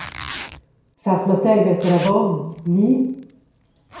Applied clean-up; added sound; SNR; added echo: none; Zipper (clothing); 19 dB; reverberation time 0.6 s.